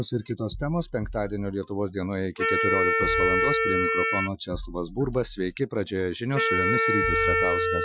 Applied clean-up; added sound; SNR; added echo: classical method Wiener filter.